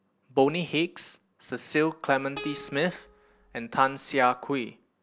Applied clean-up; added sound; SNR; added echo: none; Plucked string instrument; 17 dB; none.